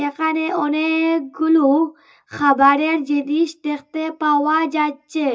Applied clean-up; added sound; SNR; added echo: none; none; none; reverberation time 0.2 s.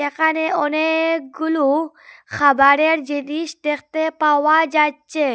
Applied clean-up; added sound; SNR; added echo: none; none; none; none.